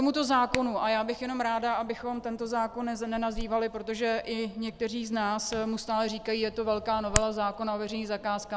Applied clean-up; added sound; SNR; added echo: none; Hands; 12 dB; none.